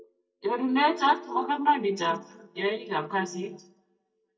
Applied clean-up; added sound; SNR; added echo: neural mask model DeepFilterNet 3.